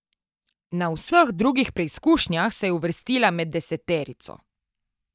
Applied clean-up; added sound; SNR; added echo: neural mask model DeepFilterNet 3.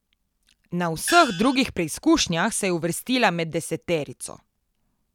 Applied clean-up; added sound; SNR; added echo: none; Gong; 6 dB; none.